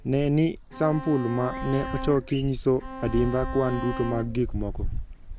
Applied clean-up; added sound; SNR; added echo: none; Bowed string instrument + Wind; 7 dB; none.